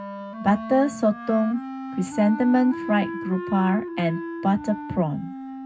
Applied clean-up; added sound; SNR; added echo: none; Wind instrument, woodwind instrument; 10 dB; reverberation time 0.4 s.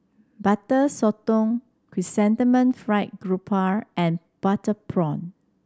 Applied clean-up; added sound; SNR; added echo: none; none; none; none.